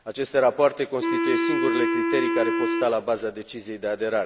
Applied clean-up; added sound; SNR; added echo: none; Wind instrument, woodwind instrument; 0 dB; none.